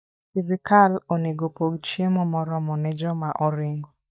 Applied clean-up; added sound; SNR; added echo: neural mask model DeepFilterNet 3.